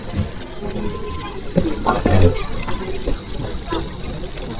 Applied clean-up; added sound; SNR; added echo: neural mask model DeepFilterNet 3.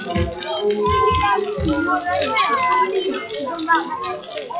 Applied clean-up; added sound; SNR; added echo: classical method WPE with log-MMSE.